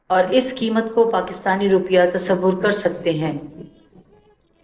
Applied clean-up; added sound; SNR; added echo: neural separator model SepFormer DNS4.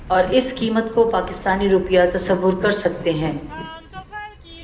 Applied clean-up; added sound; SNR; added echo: none; Train; 14 dB; reverberation time 0.7 s.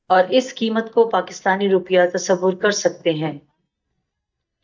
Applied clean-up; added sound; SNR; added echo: neural mask model DeepFilterNet 3.